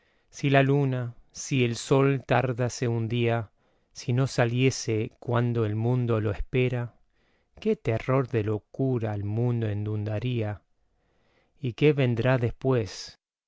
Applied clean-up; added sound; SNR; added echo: none; none; none; none.